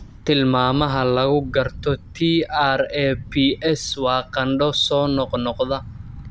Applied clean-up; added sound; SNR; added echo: none; Thunder / Bicycle; 16 dB; none.